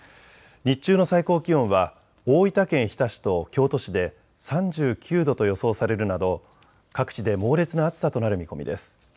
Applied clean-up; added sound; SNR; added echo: none; none; none; none.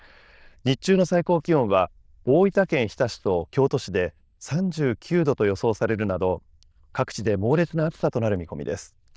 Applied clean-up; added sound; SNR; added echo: neural diffusion model UNIVERSE++.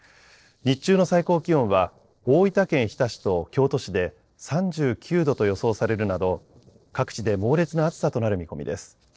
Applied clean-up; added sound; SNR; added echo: neural separator model SepFormer DNS4.